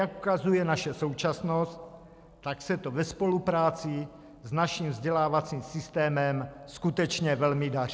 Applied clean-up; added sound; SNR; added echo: none; none; none; none.